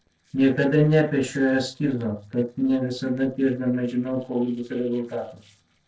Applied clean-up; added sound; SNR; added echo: neural separator model SepFormer DNS4.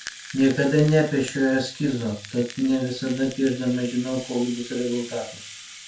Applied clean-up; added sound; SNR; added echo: none; Rattle (instrument); 17 dB; reverberation time 0.3 s.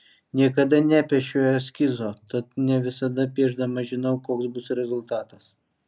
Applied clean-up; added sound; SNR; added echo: none; none; none; none.